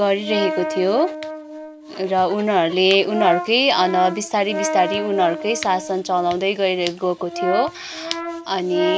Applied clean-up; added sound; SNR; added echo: none; Brass instrument; 9 dB; none.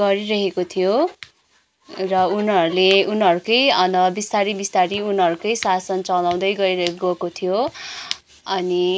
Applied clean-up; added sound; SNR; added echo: none; none; none; none.